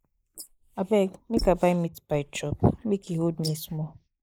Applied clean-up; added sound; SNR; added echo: neural mask model Resemble Enhance denoiser.